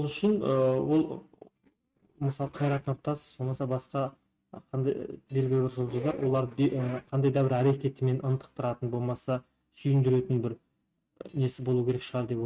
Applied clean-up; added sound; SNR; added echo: neural mask model RNNoise.